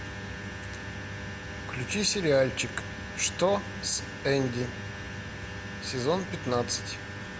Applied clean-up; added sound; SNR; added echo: none; none; none; none.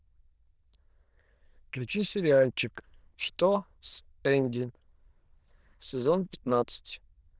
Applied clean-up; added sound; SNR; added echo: neural diffusion model UNIVERSE++.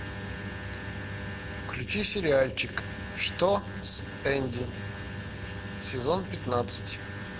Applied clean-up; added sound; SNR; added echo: neural separator model SepFormer DNS4.